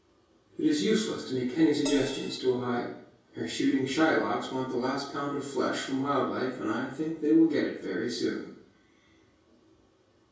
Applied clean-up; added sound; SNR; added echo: none; Crash cymbal; 9 dB; reverberation time 0.6 s.